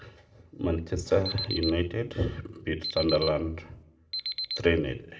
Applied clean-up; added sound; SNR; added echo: none; Alarm; 7 dB; reverberation time 0.4 s.